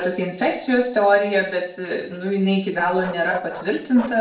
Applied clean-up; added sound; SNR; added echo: neural separator model SepFormer DNS4.